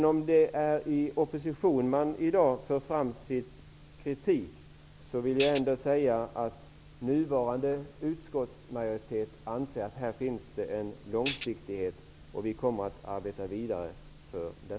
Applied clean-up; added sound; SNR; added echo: none; Tambourine; 9 dB; none.